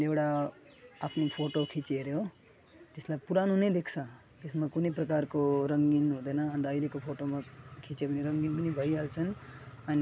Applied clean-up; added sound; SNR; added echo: none; none; none; none.